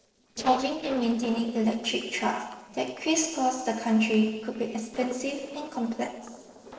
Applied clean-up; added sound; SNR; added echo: neural separator model SepFormer DNS4.